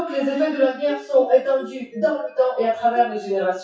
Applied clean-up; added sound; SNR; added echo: classical method WPE with log-MMSE.